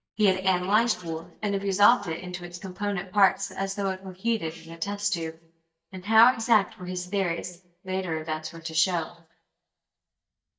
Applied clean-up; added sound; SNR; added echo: neural mask model DeepFilterNet 3.